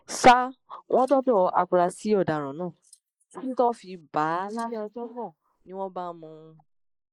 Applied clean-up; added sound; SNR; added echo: neural mask model Resemble Enhance denoiser.